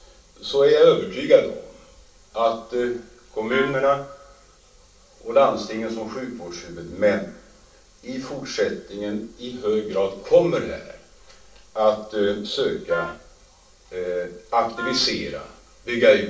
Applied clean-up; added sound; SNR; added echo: none; Wind instrument, woodwind instrument; 11 dB; reverberation time 0.3 s.